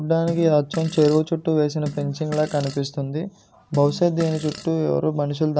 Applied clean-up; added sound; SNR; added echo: none; Fart; 15 dB; none.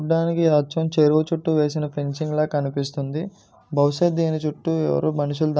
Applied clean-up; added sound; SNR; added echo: none; none; none; none.